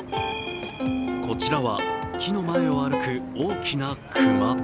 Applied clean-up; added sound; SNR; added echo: none; Plucked string instrument; -2 dB; none.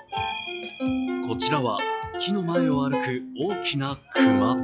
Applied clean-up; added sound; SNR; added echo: classical method log-MMSE.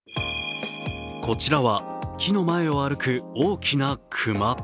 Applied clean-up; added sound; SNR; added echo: none; none; none; none.